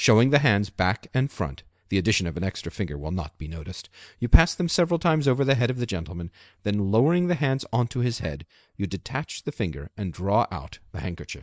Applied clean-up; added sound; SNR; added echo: neural mask model Resemble Enhance denoiser.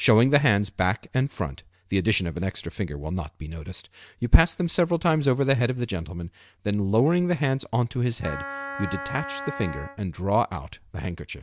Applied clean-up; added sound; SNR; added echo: none; Wind instrument, woodwind instrument; 10 dB; none.